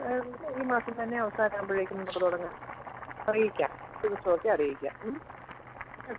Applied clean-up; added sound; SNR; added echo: none; Rattle (instrument) + Boiling; 12 dB; none.